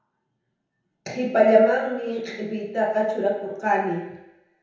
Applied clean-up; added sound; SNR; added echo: none; none; none; reverberation time 1.0 s.